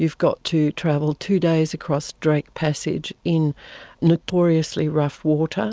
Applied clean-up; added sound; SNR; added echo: none; none; none; none.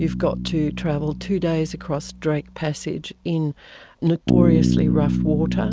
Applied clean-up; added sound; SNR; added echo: none; Bass guitar; 0 dB; none.